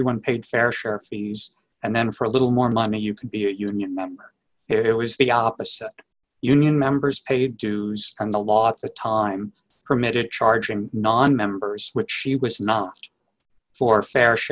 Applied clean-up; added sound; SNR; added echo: none; none; none; none.